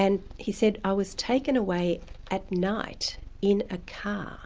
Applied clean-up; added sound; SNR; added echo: none; none; none; none.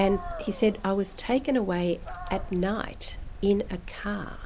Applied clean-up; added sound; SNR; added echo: none; Stream + Dog; 12 dB; none.